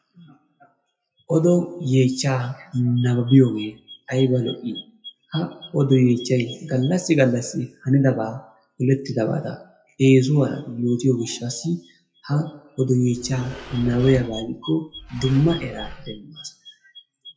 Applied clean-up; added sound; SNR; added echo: classical method WPE with log-MMSE.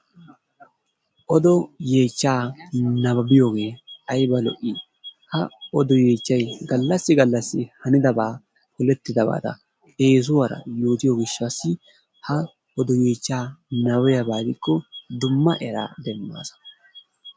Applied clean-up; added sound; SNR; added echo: none; none; none; none.